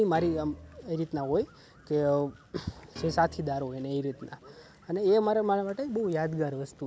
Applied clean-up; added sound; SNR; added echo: none; Piano; 17 dB; none.